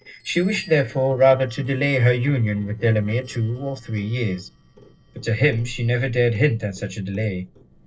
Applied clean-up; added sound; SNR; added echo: neural separator model SepFormer DNS4.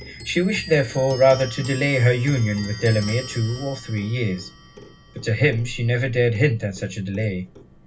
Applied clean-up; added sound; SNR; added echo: none; Clock; 16 dB; reverberation time 0.4 s.